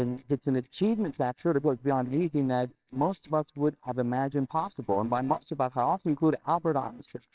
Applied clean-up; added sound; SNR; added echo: neural separator model SepFormer WHAMR!.